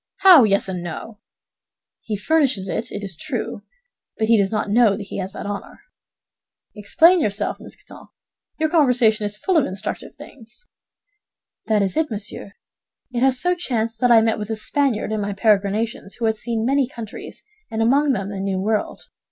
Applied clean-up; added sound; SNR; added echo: none; none; none; none.